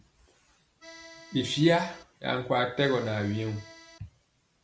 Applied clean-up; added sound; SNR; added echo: none; Accordion; 19 dB; none.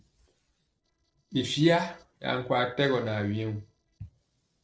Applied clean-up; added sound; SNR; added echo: neural separator model SepFormer DNS4.